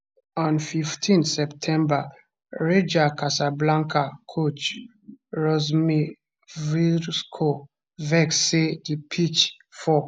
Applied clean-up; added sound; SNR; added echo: none; none; none; none.